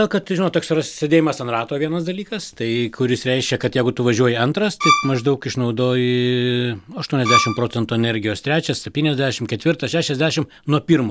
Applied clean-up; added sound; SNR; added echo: none; Bowed string instrument; 0 dB; none.